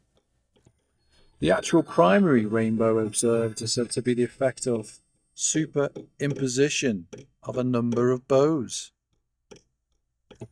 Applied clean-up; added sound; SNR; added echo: neural mask model DeepFilterNet 3.